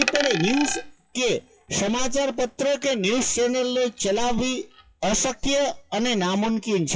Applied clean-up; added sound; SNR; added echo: classical method WPE with log-MMSE.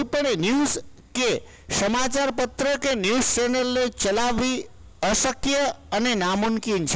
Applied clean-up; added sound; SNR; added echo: none; none; none; none.